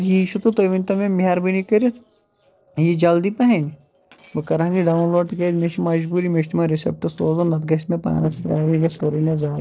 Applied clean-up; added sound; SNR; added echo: neural separator model SepFormer DNS4.